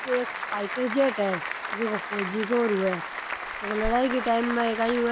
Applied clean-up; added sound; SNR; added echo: none; Applause; 6 dB; none.